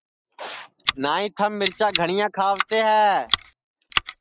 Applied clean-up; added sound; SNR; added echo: neural mask model Resemble Enhance denoiser.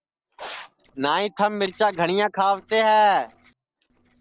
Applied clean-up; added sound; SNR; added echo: neural separator model SepFormer DNS4.